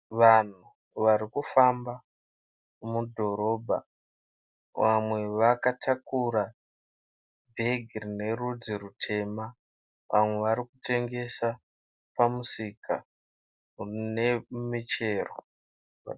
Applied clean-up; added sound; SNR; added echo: none; none; none; none.